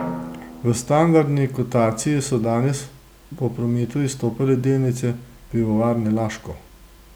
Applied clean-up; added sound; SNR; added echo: none; Drum; 19 dB; none.